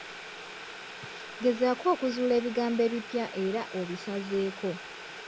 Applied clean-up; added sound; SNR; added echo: none; Boiling; 12 dB; none.